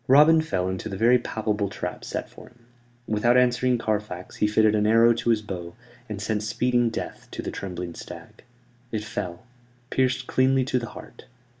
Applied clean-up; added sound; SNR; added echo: none; none; none; none.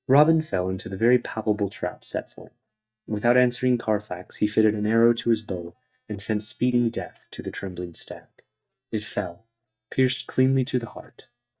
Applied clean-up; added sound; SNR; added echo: neural mask model DeepFilterNet 3.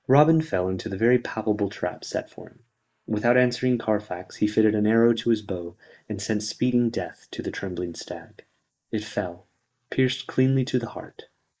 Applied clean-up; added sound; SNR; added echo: neural mask model Resemble Enhance denoiser.